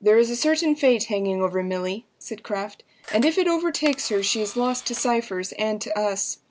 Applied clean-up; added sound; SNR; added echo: none; Camera; 18 dB; none.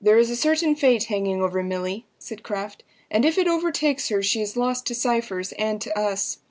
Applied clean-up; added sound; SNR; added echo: none; none; none; none.